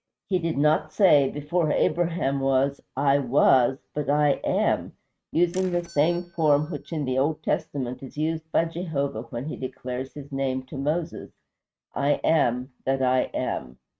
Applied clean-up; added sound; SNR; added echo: neural mask model RNNoise.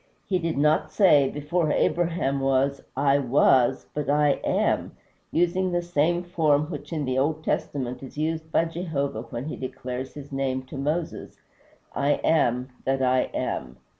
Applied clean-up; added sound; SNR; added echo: none; none; none; none.